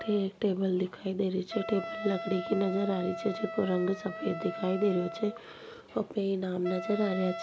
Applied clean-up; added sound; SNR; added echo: none; Wind instrument, woodwind instrument; 10 dB; none.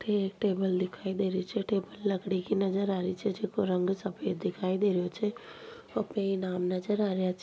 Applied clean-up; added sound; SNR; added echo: none; none; none; none.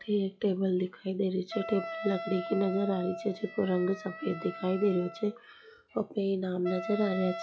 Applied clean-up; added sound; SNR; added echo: classical method log-MMSE.